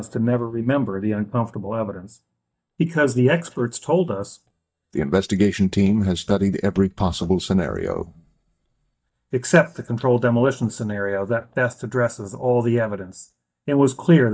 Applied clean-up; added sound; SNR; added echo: neural mask model DeepFilterNet 3.